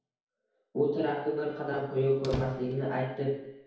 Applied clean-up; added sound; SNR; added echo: none; Squeak; 13 dB; reverberation time 2.1 s.